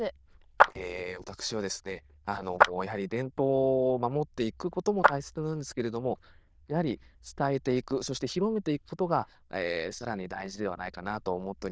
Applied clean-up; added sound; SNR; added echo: neural diffusion model UNIVERSE++.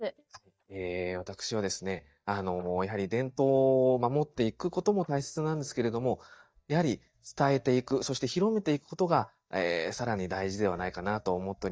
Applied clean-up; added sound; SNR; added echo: neural mask model DeepFilterNet 3.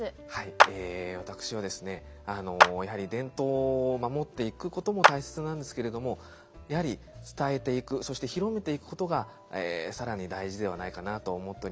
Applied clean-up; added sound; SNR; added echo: none; Clapping; -4 dB; none.